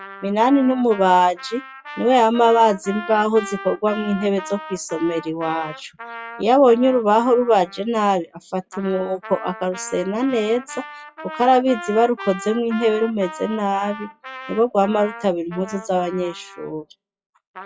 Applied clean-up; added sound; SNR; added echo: classical method log-MMSE.